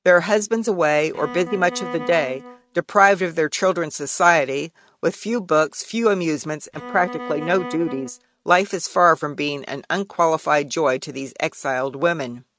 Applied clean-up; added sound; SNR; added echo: neural mask model RNNoise.